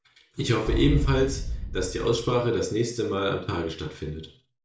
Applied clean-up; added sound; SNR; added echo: none; Boom; 3 dB; reverberation time 0.4 s.